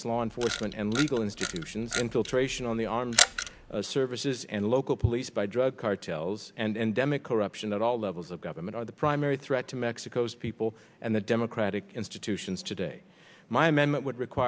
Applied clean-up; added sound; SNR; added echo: none; Camera; 3 dB; none.